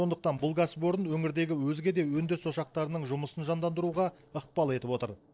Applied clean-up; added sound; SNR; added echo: neural separator model SepFormer DNS4.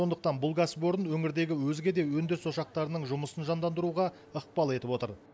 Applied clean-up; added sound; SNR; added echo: none; none; none; none.